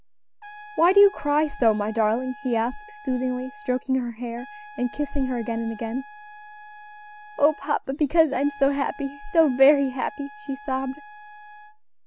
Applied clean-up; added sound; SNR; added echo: none; Trumpet; 19 dB; none.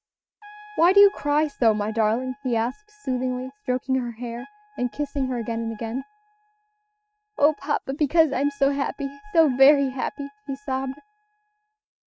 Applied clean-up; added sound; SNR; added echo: neural mask model RNNoise.